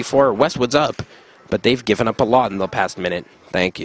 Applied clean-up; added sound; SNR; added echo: none; none; none; none.